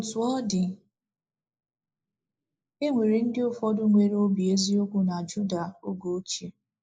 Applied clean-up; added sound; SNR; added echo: neural mask model Resemble Enhance denoiser.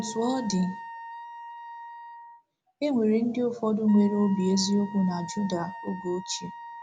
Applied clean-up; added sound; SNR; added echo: none; Wind instrument, woodwind instrument; 14 dB; none.